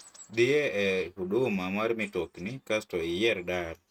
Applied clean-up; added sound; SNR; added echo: neural mask model RNNoise.